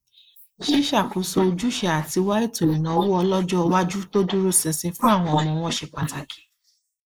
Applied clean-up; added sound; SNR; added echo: neural mask model Resemble Enhance denoiser.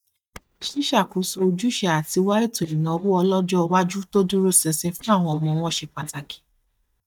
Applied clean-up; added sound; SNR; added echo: neural mask model DeepFilterNet 3.